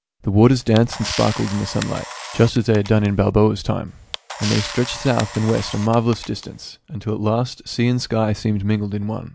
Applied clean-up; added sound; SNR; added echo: none; Camera; 13 dB; none.